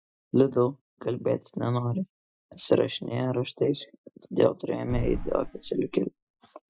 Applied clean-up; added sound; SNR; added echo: classical method Wiener filter.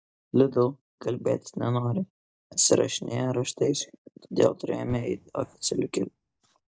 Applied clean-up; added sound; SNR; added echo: neural mask model DeepFilterNet 3.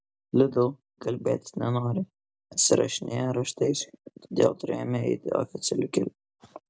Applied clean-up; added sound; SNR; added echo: none; none; none; none.